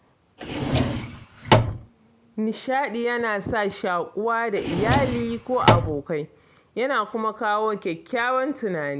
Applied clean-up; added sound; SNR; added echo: none; Drawer open or close; -3 dB; none.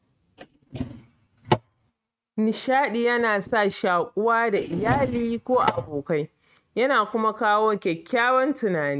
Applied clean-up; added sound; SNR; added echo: neural mask model RNNoise.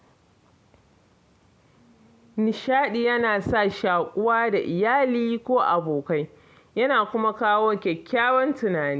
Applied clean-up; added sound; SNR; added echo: none; none; none; none.